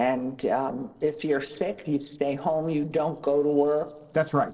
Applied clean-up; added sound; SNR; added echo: neural separator model SepFormer DNS4.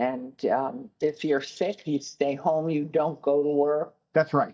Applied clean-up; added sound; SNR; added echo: neural mask model DeepFilterNet 3.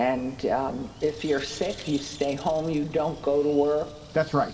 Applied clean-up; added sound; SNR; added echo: none; Bird; 17 dB; reverberation time 1.8 s.